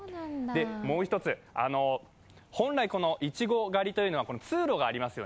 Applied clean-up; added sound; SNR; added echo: none; none; none; none.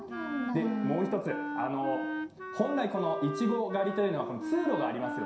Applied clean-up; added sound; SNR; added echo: none; Wind instrument, woodwind instrument; 6 dB; reverberation time 0.7 s.